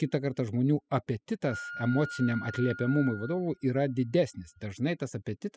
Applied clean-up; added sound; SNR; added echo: classical method spectral subtraction.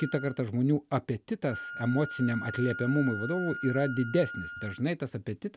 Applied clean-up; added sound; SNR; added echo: none; Wind instrument, woodwind instrument; 11 dB; none.